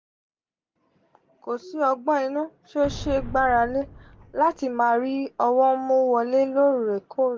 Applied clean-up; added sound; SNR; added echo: none; Boom; 15 dB; none.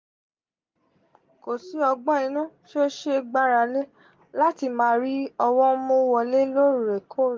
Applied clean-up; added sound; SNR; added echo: none; none; none; none.